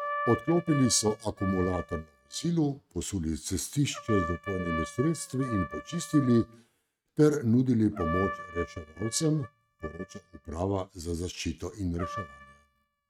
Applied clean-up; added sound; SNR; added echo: neural mask model RNNoise.